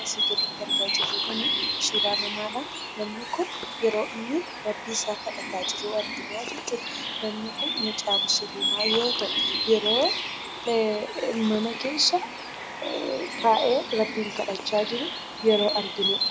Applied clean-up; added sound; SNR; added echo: none; Bird; 2 dB; none.